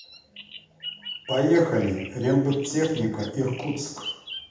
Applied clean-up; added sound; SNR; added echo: none; Bird vocalization, bird call, bird song; 15 dB; reverberation time 0.8 s.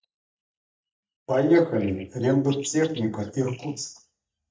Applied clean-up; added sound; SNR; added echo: neural mask model DeepFilterNet 3.